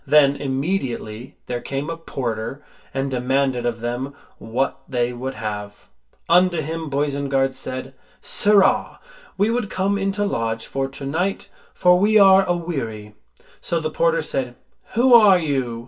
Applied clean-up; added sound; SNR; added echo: none; none; none; reverberation time 0.1 s.